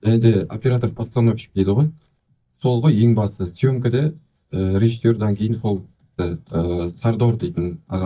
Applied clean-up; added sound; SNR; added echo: neural mask model DeepFilterNet 3.